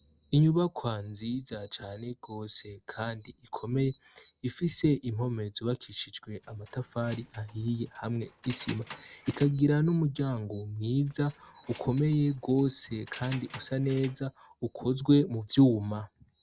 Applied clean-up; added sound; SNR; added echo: none; Keys jangling; 20 dB; none.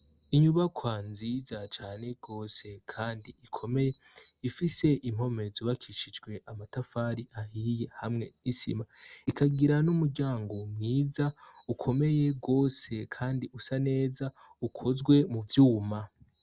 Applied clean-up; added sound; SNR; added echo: none; none; none; none.